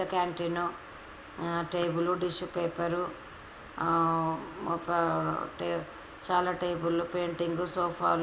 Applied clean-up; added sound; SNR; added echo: none; none; none; none.